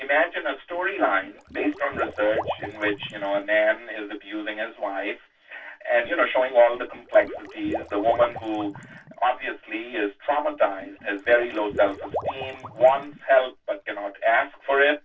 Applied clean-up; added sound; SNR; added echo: none; Water / Liquid; 12 dB; reverberation time 0.1 s.